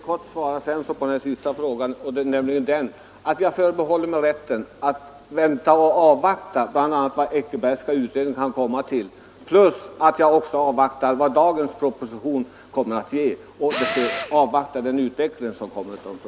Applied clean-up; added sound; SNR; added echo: none; Tools; 7 dB; none.